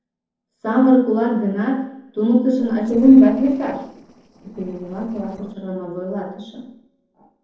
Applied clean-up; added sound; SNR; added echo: neural separator model SepFormer DNS4.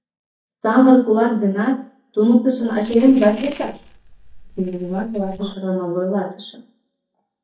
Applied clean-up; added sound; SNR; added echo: neural mask model DeepFilterNet 3.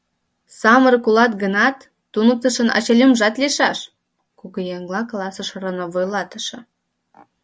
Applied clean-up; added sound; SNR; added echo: none; none; none; none.